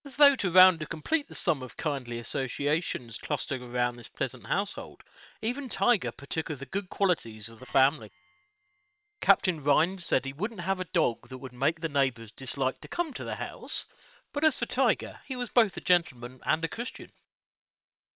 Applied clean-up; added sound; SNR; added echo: neural separator model SepFormer WHAM!.